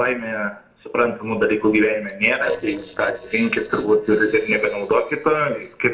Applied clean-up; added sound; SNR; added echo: neural separator model SepFormer DNS4.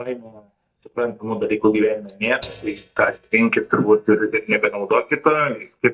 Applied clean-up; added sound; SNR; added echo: neural mask model DeepFilterNet 3.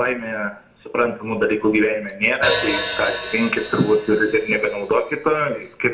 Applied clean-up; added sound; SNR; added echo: none; Hi-hat; 8 dB; reverberation time 0.4 s.